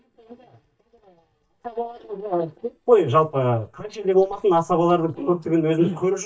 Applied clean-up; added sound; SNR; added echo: neural mask model DeepFilterNet 3.